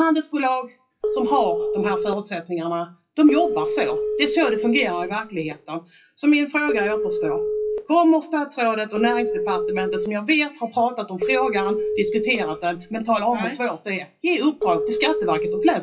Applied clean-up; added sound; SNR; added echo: classical method WPE with log-MMSE.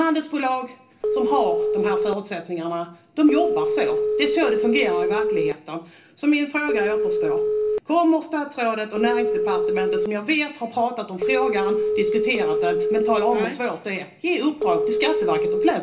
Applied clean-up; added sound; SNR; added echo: none; Telephone; 0 dB; reverberation time 0.3 s.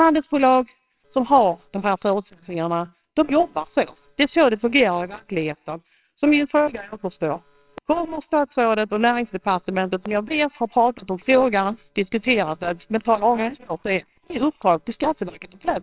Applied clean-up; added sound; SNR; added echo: neural separator model SepFormer WHAMR!.